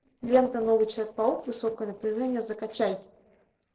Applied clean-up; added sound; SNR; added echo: neural separator model SepFormer DNS4.